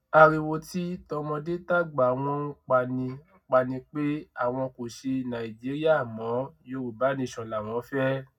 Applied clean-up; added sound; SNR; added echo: none; none; none; reverberation time 0.4 s.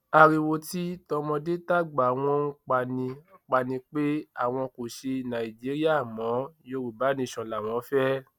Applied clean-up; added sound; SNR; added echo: none; none; none; none.